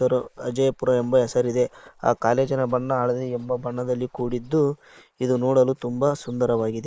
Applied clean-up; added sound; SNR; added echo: neural mask model Resemble Enhance denoiser.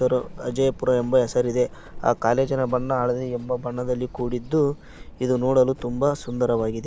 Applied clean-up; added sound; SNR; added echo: none; Run; 16 dB; none.